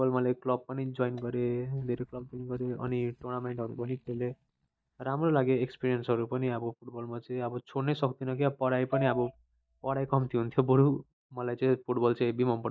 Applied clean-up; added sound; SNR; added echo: neural mask model DeepFilterNet 3.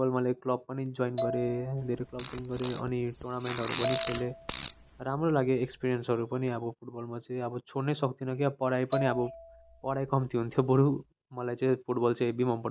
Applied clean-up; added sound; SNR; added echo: none; Marimba, xylophone + Fart; 6 dB; none.